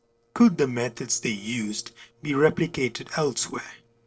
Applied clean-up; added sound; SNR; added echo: neural separator model SepFormer DNS4.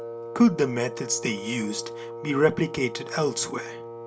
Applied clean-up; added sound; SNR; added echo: none; Wind instrument, woodwind instrument; 11 dB; reverberation time 0.2 s.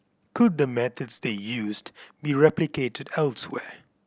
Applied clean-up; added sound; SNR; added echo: none; none; none; none.